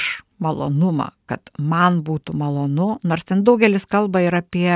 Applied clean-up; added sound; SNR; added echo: none; none; none; none.